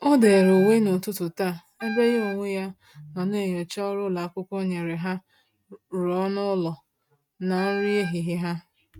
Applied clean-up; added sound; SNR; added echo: neural mask model RNNoise.